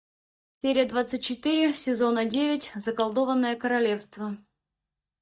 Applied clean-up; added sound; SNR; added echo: neural mask model DeepFilterNet 3.